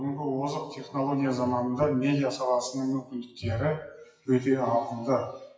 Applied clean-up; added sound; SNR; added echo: classical method WPE with log-MMSE.